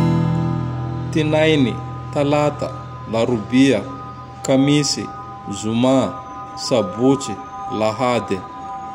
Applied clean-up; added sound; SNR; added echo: none; Strum; 8 dB; none.